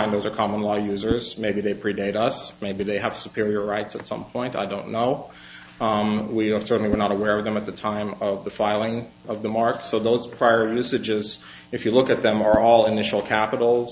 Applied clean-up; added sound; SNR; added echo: none; Whoosh, swoosh, swish; 14 dB; none.